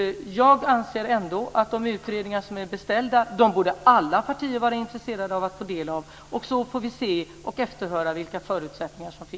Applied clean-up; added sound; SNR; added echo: none; none; none; none.